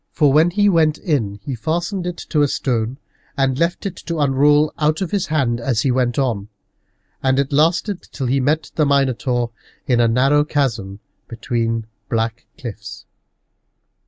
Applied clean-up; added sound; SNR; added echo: neural mask model Resemble Enhance denoiser.